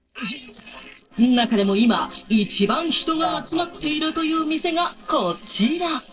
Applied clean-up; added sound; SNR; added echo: neural separator model SepFormer DNS4.